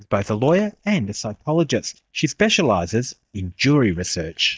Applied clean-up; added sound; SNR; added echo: neural mask model DeepFilterNet 3.